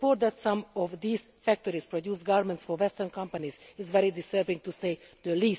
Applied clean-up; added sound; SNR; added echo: none; none; none; none.